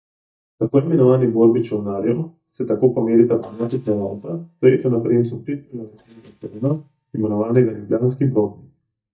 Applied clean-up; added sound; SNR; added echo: neural mask model DeepFilterNet 3.